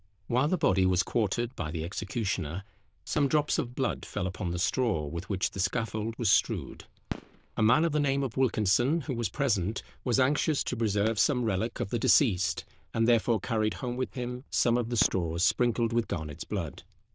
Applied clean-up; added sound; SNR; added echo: neural diffusion model UNIVERSE++.